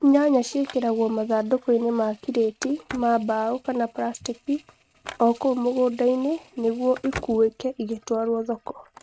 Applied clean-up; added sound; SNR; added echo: neural mask model RNNoise.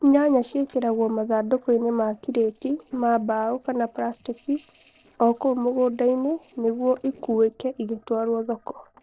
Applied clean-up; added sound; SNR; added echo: neural separator model SepFormer DNS4.